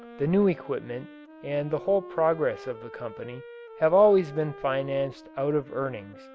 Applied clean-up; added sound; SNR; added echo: none; Wind instrument, woodwind instrument; 18 dB; none.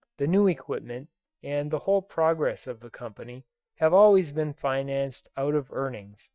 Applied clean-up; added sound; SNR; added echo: neural mask model DeepFilterNet 3.